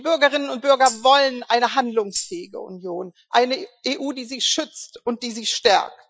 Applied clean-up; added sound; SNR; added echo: classical method Wiener filter.